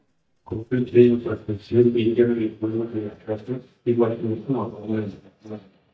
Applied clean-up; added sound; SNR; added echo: neural mask model DeepFilterNet 3.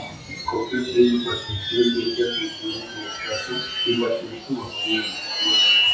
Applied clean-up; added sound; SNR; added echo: classical method WPE with log-MMSE.